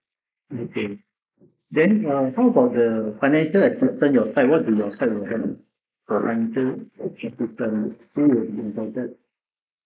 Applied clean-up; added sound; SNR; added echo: neural mask model Resemble Enhance denoiser.